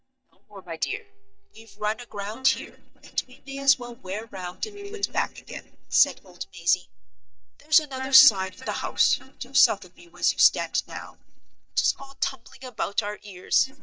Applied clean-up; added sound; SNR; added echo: neural mask model DeepFilterNet 3.